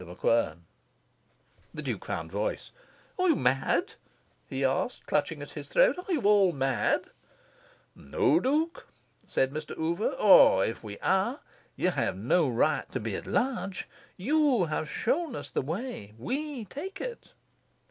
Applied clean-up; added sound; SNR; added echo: none; none; none; none.